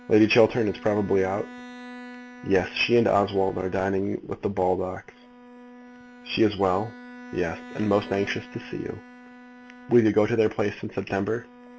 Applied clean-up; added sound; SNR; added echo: none; Bowed string instrument; 19 dB; none.